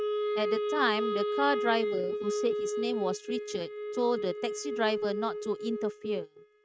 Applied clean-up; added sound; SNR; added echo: neural mask model RNNoise.